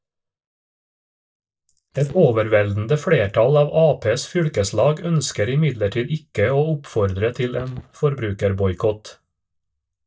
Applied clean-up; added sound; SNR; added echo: neural mask model DeepFilterNet 3.